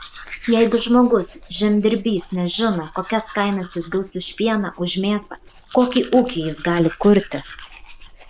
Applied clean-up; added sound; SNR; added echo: none; Domestic sounds, home sounds; 18 dB; none.